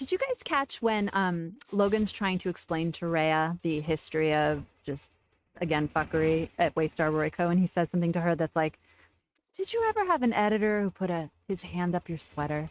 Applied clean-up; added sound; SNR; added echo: neural mask model RNNoise.